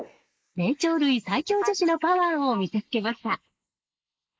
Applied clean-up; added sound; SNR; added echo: neural mask model Resemble Enhance denoiser.